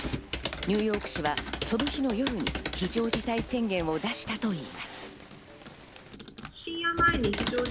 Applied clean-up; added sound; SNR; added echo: none; Computer keyboard; 5 dB; none.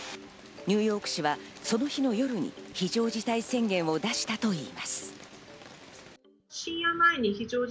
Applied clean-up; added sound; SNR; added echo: none; none; none; none.